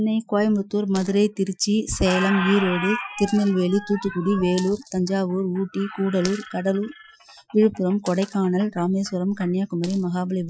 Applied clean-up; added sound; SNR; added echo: classical method Wiener filter.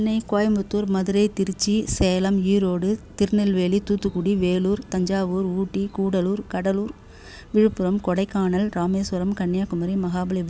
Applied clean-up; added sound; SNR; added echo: none; none; none; none.